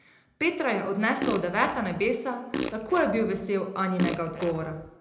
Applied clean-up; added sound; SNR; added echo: none; Fart; 8 dB; reverberation time 0.7 s.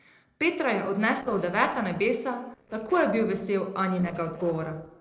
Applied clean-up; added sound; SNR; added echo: neural separator model SepFormer DNS4.